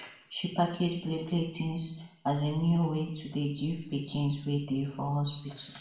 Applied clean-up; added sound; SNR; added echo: none; none; none; reverberation time 0.7 s.